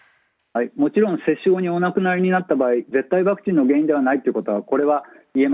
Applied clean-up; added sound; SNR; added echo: none; none; none; none.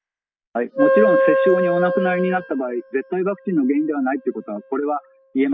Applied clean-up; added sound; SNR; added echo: classical method spectral subtraction.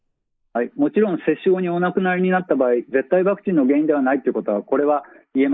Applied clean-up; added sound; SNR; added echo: neural mask model Resemble Enhance denoiser.